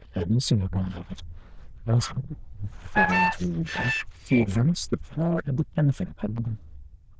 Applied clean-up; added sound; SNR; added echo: neural diffusion model UNIVERSE++.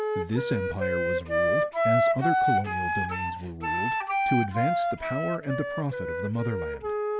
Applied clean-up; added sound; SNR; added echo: none; Wind instrument, woodwind instrument; -4 dB; none.